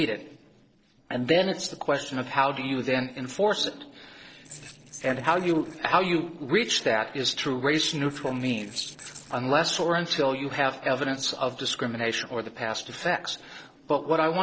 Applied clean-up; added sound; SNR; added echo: neural separator model SepFormer DNS4.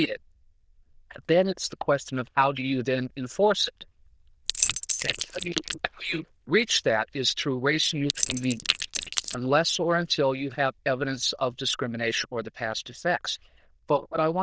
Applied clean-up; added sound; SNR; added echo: neural diffusion model UNIVERSE++.